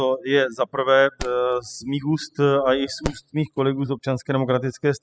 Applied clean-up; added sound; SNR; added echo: classical method spectral subtraction.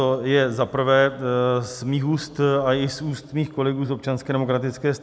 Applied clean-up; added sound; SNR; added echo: none; none; none; none.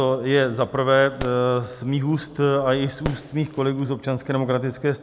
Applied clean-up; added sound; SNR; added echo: none; Fireworks; 16 dB; none.